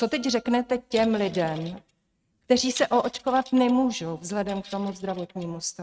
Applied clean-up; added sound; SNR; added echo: neural mask model RNNoise.